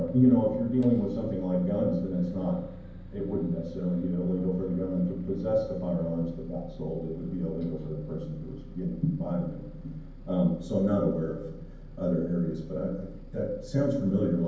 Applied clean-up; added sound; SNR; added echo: none; Bus; 15 dB; reverberation time 0.9 s.